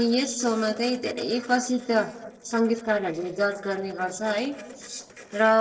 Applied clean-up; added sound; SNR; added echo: neural separator model SepFormer DNS4.